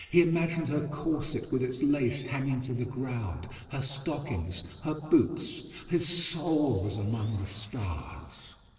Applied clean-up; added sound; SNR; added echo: neural separator model SepFormer DNS4.